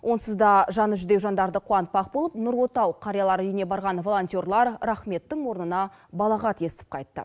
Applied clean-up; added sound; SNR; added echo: none; none; none; none.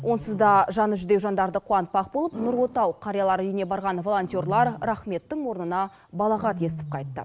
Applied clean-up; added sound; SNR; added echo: none; Wild animals; 15 dB; none.